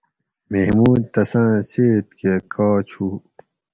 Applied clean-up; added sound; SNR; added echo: none; none; none; none.